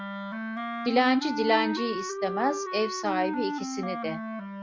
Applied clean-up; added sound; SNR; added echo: none; Wind instrument, woodwind instrument; 4 dB; none.